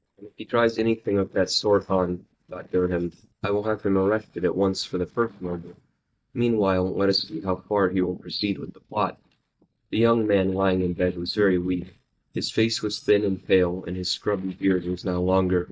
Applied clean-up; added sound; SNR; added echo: neural mask model DeepFilterNet 3.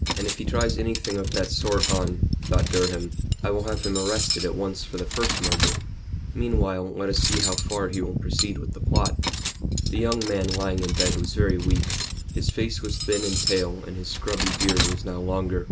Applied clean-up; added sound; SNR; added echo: none; Cutlery, silverware; -2 dB; none.